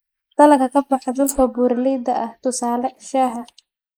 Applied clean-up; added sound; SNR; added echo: neural mask model Resemble Enhance denoiser.